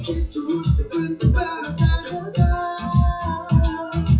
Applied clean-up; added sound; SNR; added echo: classical method WPE with log-MMSE.